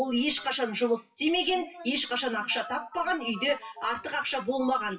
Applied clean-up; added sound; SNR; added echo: classical method WPE with log-MMSE.